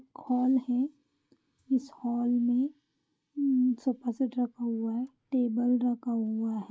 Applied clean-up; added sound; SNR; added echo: neural mask model Resemble Enhance denoiser.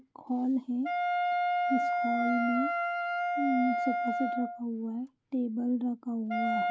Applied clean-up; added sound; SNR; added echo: none; Wind instrument, woodwind instrument; -1 dB; none.